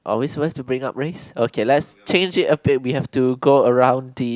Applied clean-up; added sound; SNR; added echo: none; none; none; none.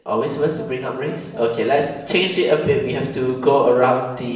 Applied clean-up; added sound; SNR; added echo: none; Brass instrument; 20 dB; reverberation time 0.9 s.